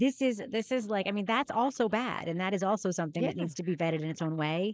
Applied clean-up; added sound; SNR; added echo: neural mask model Resemble Enhance denoiser.